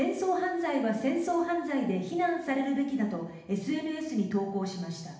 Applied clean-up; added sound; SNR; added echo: none; none; none; reverberation time 0.8 s.